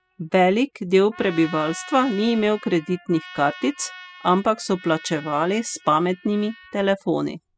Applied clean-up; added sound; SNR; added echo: classical method spectral subtraction.